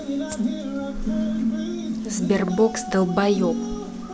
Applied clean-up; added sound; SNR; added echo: none; Rattle (instrument); 19 dB; none.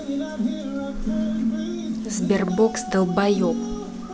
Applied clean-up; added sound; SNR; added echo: none; none; none; none.